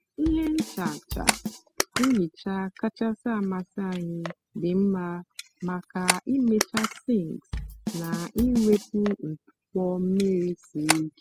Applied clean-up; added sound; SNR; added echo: classical method spectral subtraction.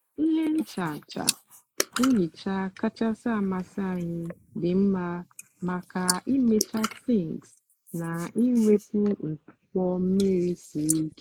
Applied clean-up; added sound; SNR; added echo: neural mask model Resemble Enhance denoiser.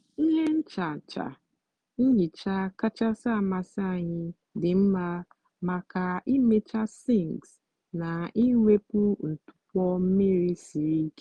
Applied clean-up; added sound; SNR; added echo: none; none; none; none.